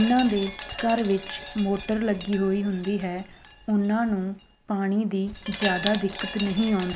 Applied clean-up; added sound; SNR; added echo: none; Wind chime; 12 dB; none.